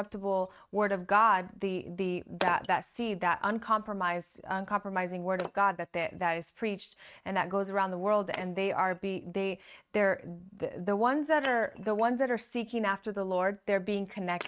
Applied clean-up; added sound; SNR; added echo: neural mask model RNNoise.